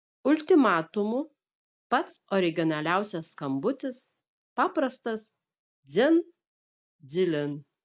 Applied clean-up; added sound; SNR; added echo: none; none; none; none.